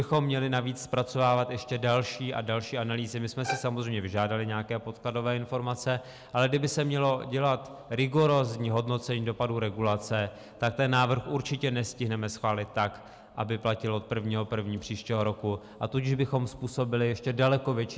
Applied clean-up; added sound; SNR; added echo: none; Bowed string instrument; 10 dB; none.